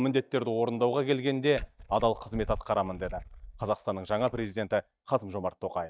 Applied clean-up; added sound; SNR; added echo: neural mask model DeepFilterNet 3.